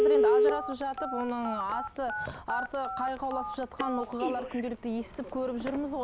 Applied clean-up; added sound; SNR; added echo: none; Telephone; -2 dB; none.